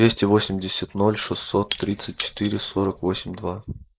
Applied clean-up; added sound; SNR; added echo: neural mask model Resemble Enhance denoiser.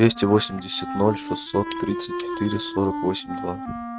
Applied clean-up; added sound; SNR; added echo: neural mask model RNNoise.